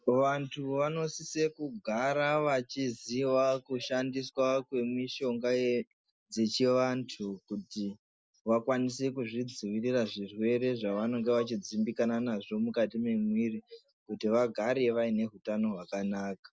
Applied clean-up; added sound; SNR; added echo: none; none; none; none.